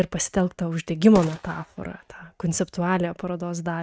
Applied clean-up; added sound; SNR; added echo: neural mask model RNNoise.